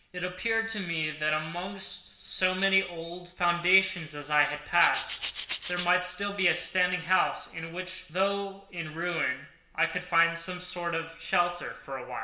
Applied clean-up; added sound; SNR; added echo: none; Rattle (instrument); 7 dB; reverberation time 0.9 s.